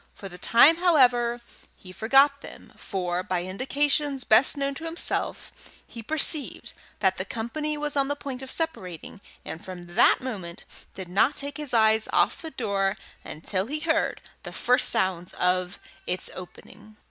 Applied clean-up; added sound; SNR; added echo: none; none; none; none.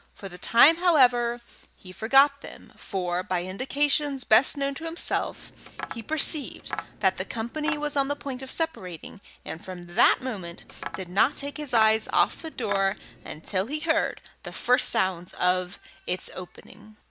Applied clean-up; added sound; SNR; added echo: none; Tap; 13 dB; none.